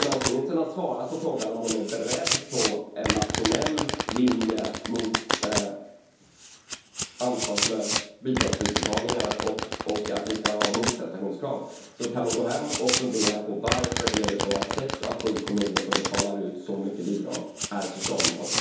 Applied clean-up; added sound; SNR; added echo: none; Domestic sounds, home sounds; 1 dB; reverberation time 2.2 s.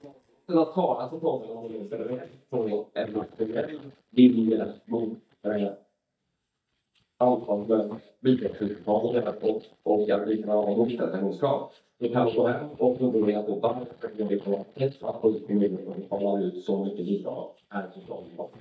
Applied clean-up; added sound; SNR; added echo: neural mask model DeepFilterNet 3.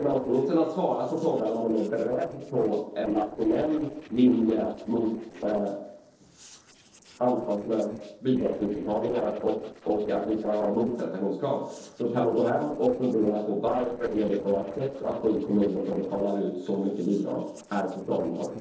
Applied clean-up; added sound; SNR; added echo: neural separator model SepFormer DNS4.